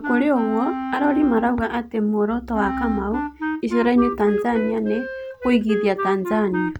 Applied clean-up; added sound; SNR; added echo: none; Wind instrument, woodwind instrument; 7 dB; none.